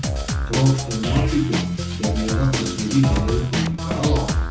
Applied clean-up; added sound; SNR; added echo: none; Drum kit; 0 dB; reverberation time 0.6 s.